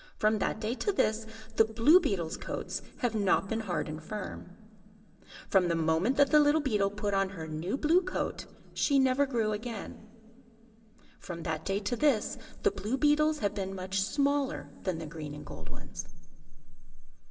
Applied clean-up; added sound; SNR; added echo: none; none; none; reverberation time 2.7 s.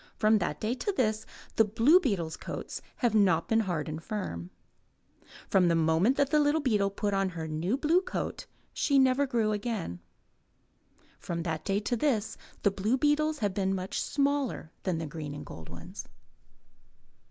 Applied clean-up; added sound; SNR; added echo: none; none; none; none.